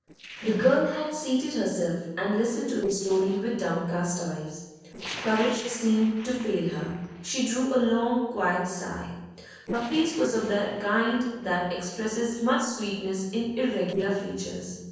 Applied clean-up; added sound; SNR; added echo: neural separator model SepFormer DNS4.